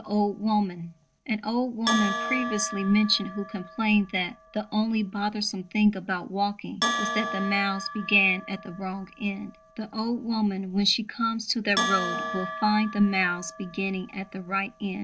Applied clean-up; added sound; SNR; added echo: none; Bell; 8 dB; none.